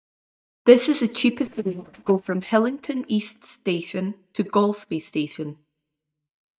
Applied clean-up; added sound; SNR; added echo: neural mask model DeepFilterNet 3.